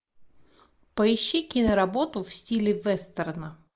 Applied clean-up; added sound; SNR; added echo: neural mask model Resemble Enhance denoiser.